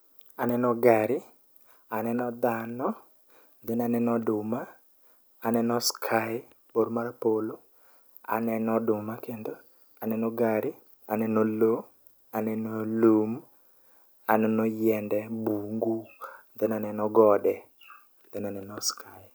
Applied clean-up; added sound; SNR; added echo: none; none; none; none.